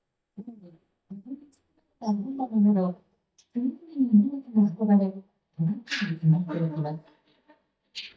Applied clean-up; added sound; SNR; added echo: neural mask model DeepFilterNet 3.